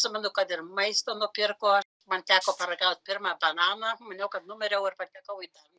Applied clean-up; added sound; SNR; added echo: neural mask model DeepFilterNet 3.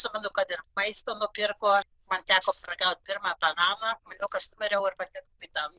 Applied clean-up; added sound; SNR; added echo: neural diffusion model UNIVERSE++.